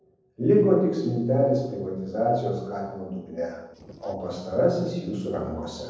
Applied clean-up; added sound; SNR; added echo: neural separator model SepFormer DNS4.